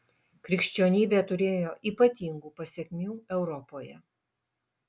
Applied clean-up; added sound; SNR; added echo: none; none; none; none.